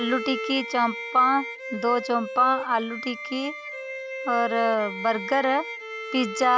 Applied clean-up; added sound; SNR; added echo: none; Bowed string instrument + Wind instrument, woodwind instrument; 9 dB; none.